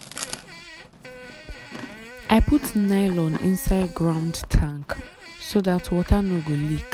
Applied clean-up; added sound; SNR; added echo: none; Chewing, mastication + Fart; 15 dB; none.